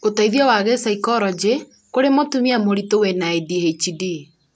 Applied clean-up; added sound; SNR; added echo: none; none; none; none.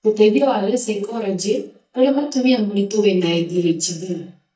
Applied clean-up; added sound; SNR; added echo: neural mask model DeepFilterNet 3.